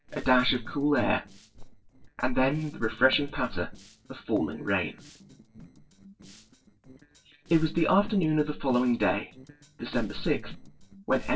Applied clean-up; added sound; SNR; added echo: neural separator model SepFormer DNS4.